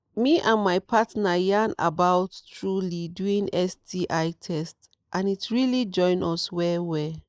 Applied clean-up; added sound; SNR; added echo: neural mask model Resemble Enhance denoiser.